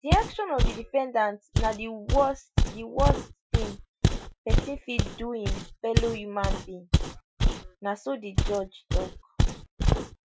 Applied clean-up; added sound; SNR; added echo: classical method Wiener filter.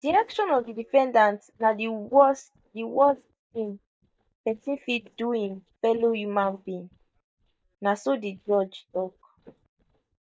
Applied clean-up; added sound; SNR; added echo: neural mask model DeepFilterNet 3.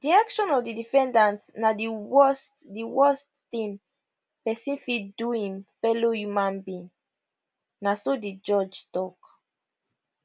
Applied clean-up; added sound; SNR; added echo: none; none; none; none.